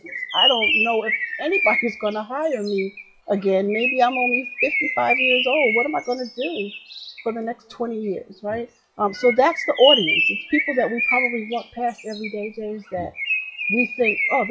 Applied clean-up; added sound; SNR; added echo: classical method WPE with log-MMSE.